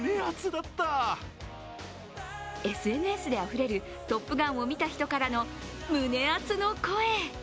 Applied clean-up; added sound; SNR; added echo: none; none; none; none.